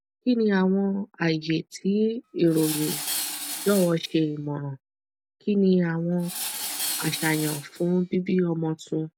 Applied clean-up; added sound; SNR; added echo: none; Tools; 8 dB; none.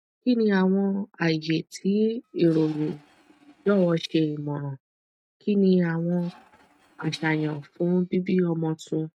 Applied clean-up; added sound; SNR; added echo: neural mask model RNNoise.